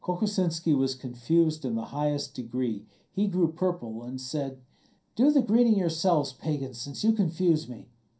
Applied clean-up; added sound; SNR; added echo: none; none; none; reverberation time 0.3 s.